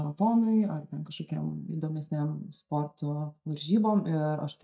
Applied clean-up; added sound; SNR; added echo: neural mask model DeepFilterNet 3.